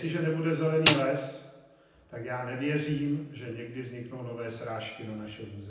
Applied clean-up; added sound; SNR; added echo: none; Snare drum; -3 dB; reverberation time 0.9 s.